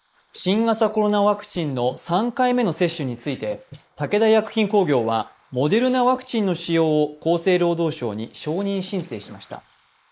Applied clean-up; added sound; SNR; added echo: neural mask model Resemble Enhance denoiser.